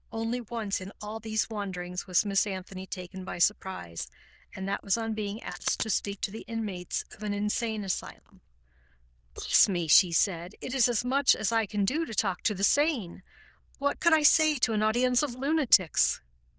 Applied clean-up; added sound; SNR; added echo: neural diffusion model UNIVERSE++.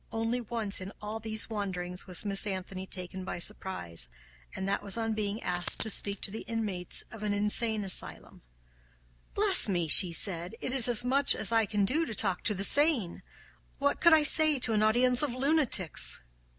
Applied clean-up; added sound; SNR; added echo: none; Coin (dropping); 8 dB; none.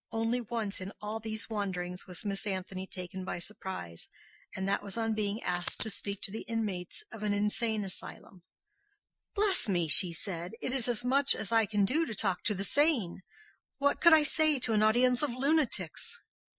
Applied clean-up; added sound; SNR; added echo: classical method Wiener filter.